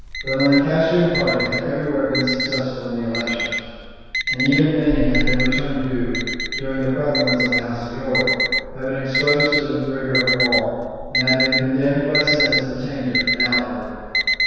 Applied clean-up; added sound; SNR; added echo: none; Alarm; 2 dB; reverberation time 2.0 s.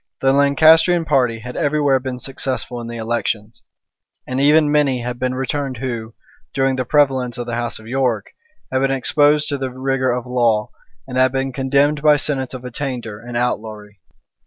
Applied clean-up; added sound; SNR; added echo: none; none; none; none.